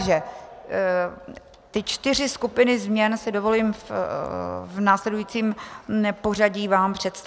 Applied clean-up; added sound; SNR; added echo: none; none; none; none.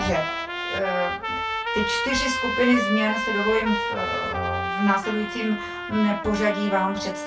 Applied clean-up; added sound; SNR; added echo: none; Trumpet; 3 dB; reverberation time 0.1 s.